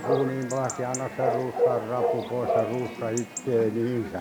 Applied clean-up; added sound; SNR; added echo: none; Bark / Chatter / Chirp, tweet / Livestock, farm animals, working animals; 1 dB; none.